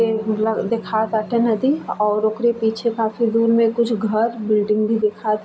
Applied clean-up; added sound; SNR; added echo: none; Bass guitar; 20 dB; none.